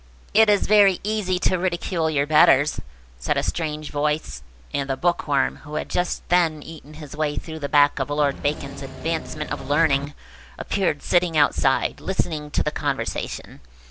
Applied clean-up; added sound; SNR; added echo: none; Engine / Mechanisms; 10 dB; none.